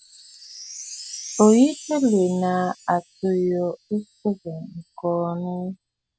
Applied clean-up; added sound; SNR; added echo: none; Wind chime; 17 dB; none.